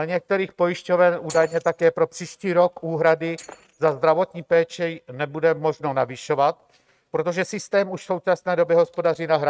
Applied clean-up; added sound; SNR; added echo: neural mask model RNNoise.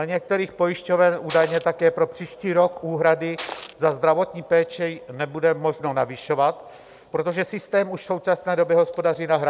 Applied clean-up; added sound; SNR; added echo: none; Shatter; 3 dB; none.